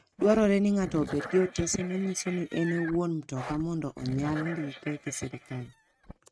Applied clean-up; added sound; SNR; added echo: neural mask model RNNoise.